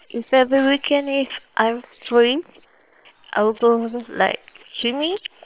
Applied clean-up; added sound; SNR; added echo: neural separator model SepFormer WHAM!.